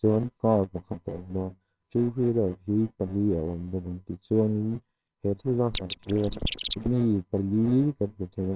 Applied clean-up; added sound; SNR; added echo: neural separator model SepFormer WHAMR!.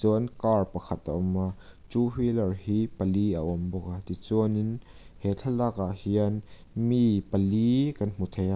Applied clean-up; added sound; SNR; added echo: none; none; none; none.